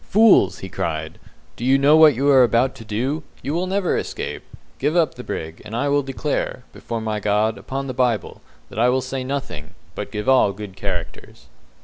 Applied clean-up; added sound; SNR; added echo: none; none; none; none.